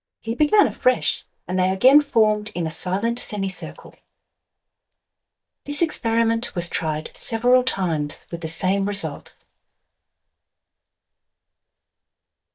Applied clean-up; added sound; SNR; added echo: neural mask model DeepFilterNet 3.